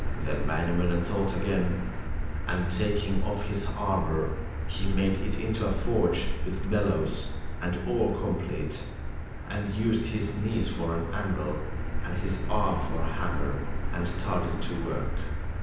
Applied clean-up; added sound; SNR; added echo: none; Motor vehicle (road); 0 dB; reverberation time 0.9 s.